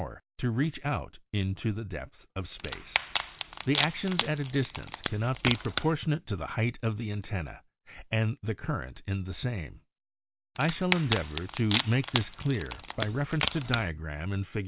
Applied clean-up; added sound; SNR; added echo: none; Wood; 3 dB; none.